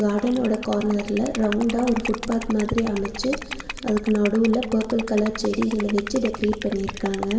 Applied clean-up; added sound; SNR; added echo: none; Liquid; 11 dB; reverberation time 2.2 s.